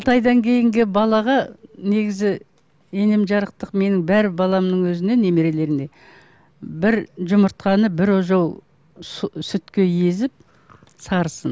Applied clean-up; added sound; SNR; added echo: none; none; none; none.